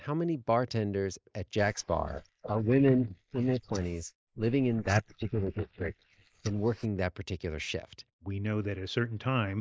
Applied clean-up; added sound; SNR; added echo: neural mask model Resemble Enhance denoiser.